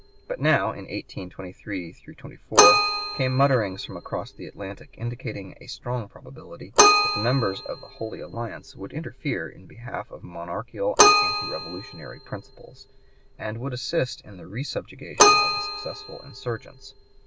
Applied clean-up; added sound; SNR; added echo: none; Keyboard (musical); -3 dB; none.